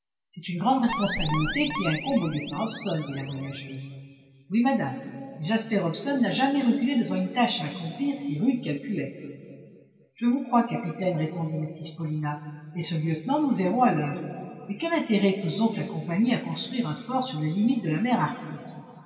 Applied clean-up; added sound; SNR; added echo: none; Alarm; 9 dB; reverberation time 2.4 s.